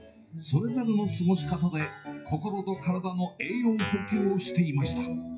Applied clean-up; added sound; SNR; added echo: classical method WPE with log-MMSE.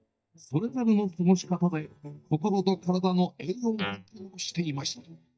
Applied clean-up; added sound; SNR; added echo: neural mask model DeepFilterNet 3.